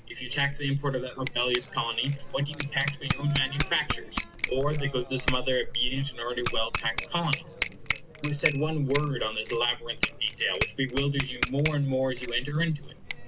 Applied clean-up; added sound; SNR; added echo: none; Bicycle bell; 4 dB; none.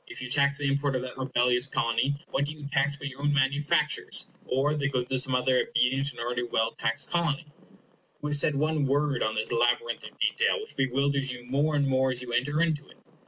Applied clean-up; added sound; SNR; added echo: none; none; none; none.